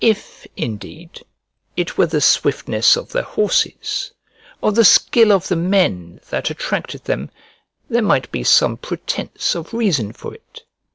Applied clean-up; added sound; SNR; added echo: none; none; none; none.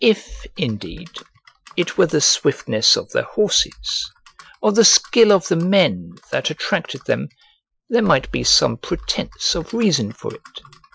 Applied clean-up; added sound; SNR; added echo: classical method Wiener filter.